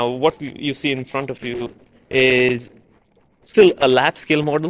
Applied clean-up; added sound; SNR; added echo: neural separator model SepFormer DNS4.